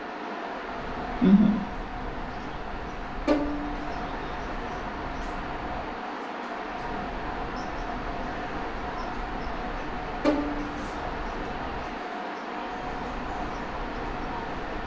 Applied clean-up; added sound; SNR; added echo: none; Bowed string instrument + Train / Breathing; 4 dB; none.